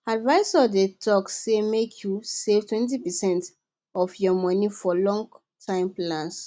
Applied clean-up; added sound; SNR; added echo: none; none; none; none.